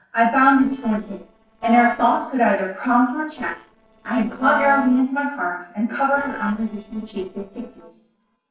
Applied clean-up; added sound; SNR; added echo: neural separator model SepFormer DNS4.